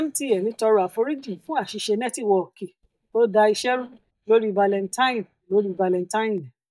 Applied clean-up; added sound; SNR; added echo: neural mask model DeepFilterNet 3.